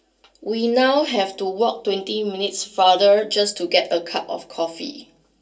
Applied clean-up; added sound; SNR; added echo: none; none; none; reverberation time 0.2 s.